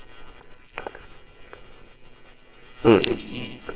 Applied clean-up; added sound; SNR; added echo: neural separator model SepFormer WHAMR!.